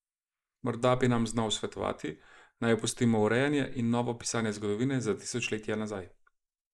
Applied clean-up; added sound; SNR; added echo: neural mask model Resemble Enhance denoiser.